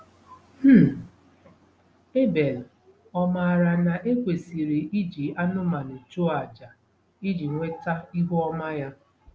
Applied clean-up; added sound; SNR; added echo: none; none; none; none.